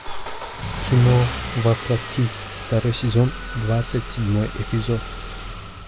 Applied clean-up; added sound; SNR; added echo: none; Engine starting / Car; 8 dB; none.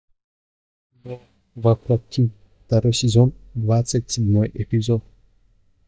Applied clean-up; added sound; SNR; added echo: neural mask model DeepFilterNet 3.